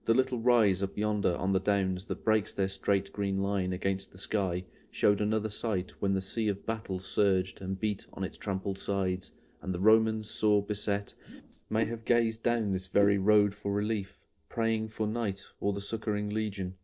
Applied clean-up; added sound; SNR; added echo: neural separator model SepFormer DNS4.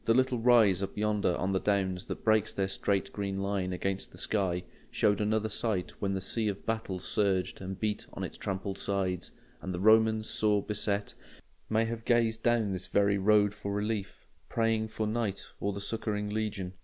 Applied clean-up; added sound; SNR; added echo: none; none; none; none.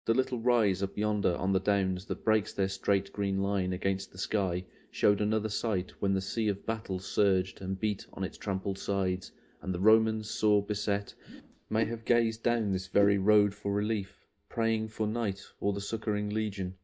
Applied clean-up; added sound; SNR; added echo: neural mask model DeepFilterNet 3.